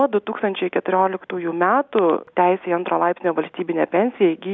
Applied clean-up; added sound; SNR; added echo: none; none; none; none.